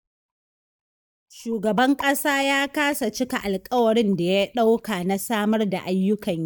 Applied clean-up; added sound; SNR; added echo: neural mask model DeepFilterNet 3.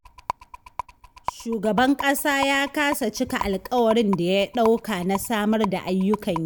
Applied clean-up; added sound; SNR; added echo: none; Rattle; 12 dB; none.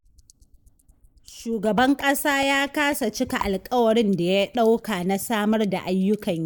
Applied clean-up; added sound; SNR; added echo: neural mask model Resemble Enhance denoiser.